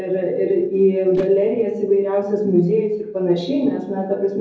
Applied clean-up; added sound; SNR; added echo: neural separator model SepFormer DNS4.